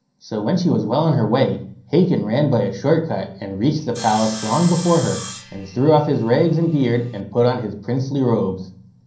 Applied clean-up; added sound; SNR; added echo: none; Sawing; 15 dB; reverberation time 0.6 s.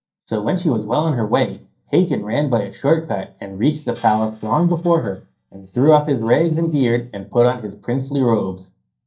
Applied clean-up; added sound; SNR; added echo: neural mask model DeepFilterNet 3.